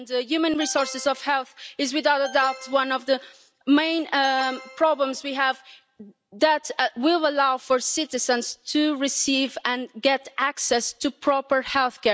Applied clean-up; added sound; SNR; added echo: none; Alarm; 16 dB; none.